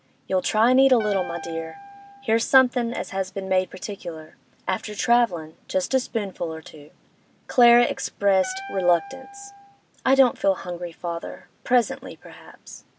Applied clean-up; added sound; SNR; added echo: none; Wind instrument, woodwind instrument; 14 dB; none.